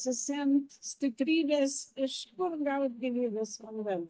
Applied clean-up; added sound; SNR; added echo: neural mask model DeepFilterNet 3.